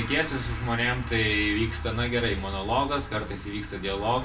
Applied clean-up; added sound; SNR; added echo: none; none; none; reverberation time 0.3 s.